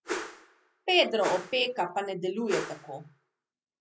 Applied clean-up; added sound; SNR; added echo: none; Whoosh, swoosh, swish; 9 dB; none.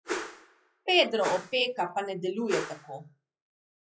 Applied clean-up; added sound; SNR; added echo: classical method log-MMSE.